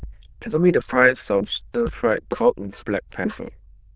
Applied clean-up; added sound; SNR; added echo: neural diffusion model UNIVERSE++.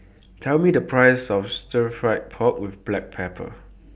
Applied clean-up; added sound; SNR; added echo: none; none; none; none.